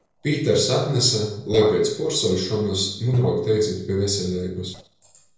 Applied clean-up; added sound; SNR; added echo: neural separator model SepFormer DNS4.